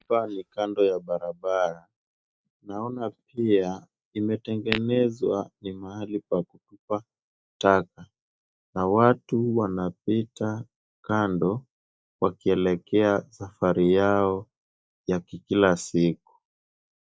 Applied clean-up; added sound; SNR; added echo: neural mask model DeepFilterNet 3.